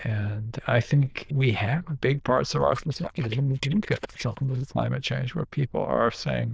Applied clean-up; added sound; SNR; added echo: neural diffusion model UNIVERSE++.